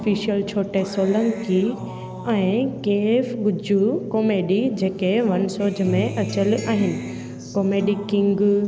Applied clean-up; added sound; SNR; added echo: none; Acoustic guitar; 12 dB; none.